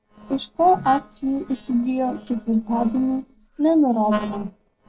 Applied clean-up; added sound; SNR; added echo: neural separator model SepFormer DNS4.